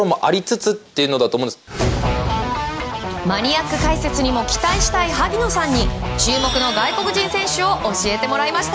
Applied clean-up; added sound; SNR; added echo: none; none; none; none.